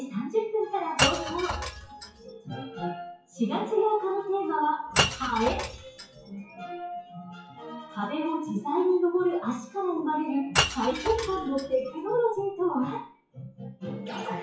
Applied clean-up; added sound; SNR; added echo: classical method WPE with log-MMSE.